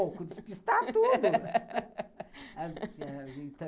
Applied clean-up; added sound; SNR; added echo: none; none; none; none.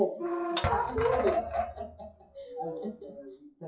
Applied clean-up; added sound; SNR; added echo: classical method WPE with log-MMSE.